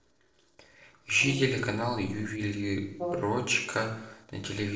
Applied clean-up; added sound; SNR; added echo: neural separator model SepFormer DNS4.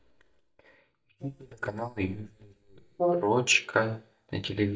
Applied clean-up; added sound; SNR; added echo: neural mask model DeepFilterNet 3.